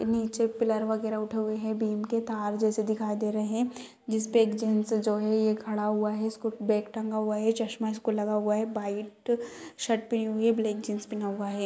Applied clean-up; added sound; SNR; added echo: none; none; none; none.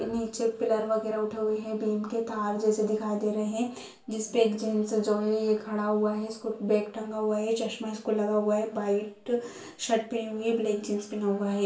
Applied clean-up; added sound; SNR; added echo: none; none; none; reverberation time 0.3 s.